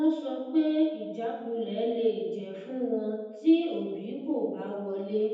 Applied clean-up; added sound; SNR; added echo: none; none; none; reverberation time 1.1 s.